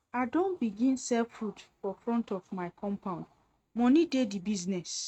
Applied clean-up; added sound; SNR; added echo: neural mask model RNNoise.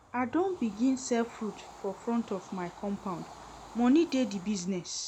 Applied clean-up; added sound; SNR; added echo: none; Train / Bird vocalization, bird call, bird song; 19 dB; none.